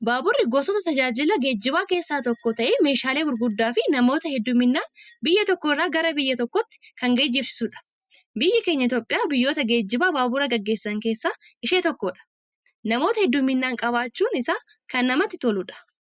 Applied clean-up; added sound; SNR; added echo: classical method spectral subtraction.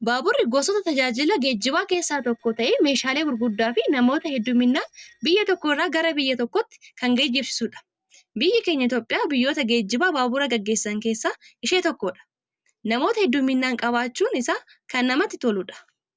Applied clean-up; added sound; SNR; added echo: neural separator model SepFormer DNS4.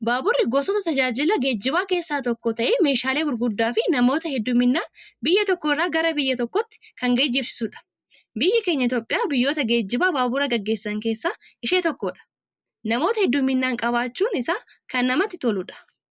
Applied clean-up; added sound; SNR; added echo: neural mask model Resemble Enhance denoiser.